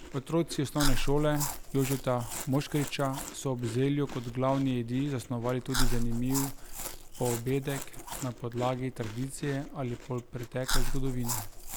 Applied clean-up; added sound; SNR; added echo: none; Chewing, mastication; 1 dB; none.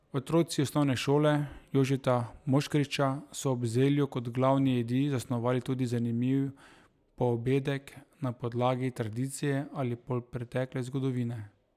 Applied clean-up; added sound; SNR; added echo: none; none; none; none.